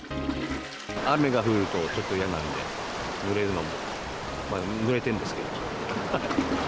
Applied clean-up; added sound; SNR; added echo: none; Toilet flush; 9 dB; none.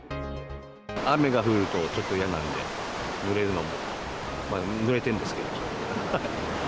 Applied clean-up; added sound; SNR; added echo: none; none; none; none.